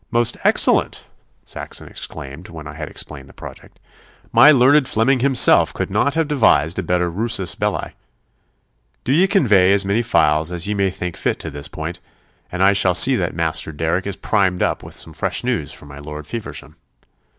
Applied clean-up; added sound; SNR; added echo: none; none; none; none.